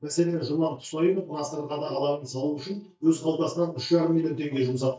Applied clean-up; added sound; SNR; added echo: neural mask model DeepFilterNet 3.